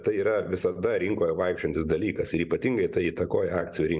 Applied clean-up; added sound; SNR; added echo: none; none; none; none.